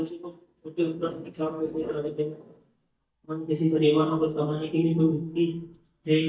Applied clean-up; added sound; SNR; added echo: neural mask model DeepFilterNet 3.